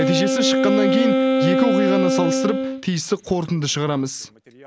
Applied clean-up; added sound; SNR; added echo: none; Wind instrument, woodwind instrument; -2 dB; none.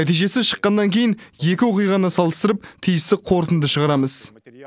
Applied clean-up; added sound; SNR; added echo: none; none; none; none.